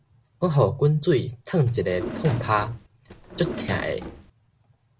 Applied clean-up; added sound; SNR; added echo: none; Drawer open or close; 9 dB; none.